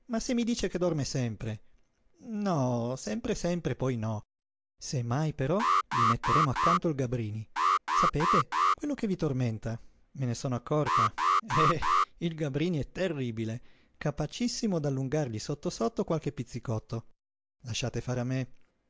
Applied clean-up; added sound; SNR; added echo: none; Alarm; -4 dB; none.